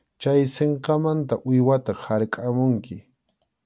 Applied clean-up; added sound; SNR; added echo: none; none; none; none.